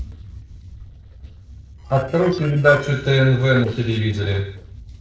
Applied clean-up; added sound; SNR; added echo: neural separator model SepFormer DNS4.